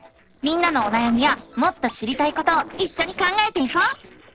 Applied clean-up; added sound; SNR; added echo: neural separator model SepFormer DNS4.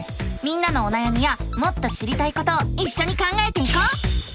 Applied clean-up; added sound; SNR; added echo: none; none; none; none.